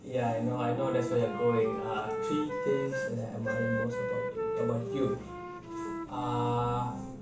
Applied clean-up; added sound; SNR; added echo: none; Wind instrument, woodwind instrument; 4 dB; reverberation time 0.8 s.